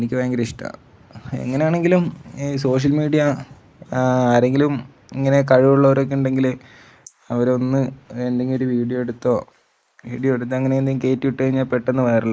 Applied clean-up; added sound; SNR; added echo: neural mask model Resemble Enhance denoiser.